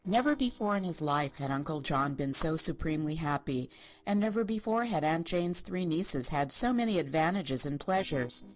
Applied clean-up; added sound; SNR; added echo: neural separator model SepFormer DNS4.